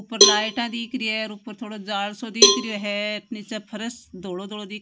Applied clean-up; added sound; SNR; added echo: none; Cowbell; -5 dB; none.